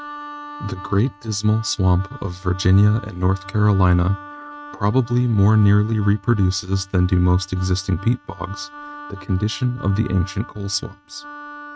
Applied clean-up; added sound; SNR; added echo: neural mask model RNNoise.